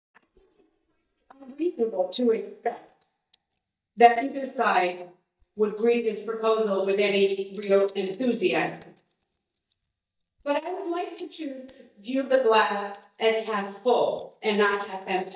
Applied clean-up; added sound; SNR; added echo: neural mask model DeepFilterNet 3.